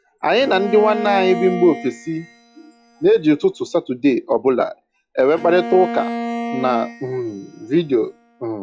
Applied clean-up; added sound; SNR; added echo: classical method log-MMSE.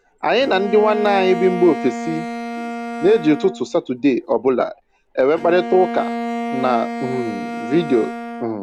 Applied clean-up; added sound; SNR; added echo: none; Bowed string instrument; 8 dB; none.